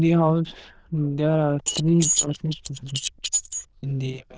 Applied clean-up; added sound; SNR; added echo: neural diffusion model UNIVERSE++.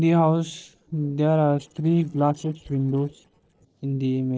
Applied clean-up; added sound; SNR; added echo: neural separator model SepFormer DNS4.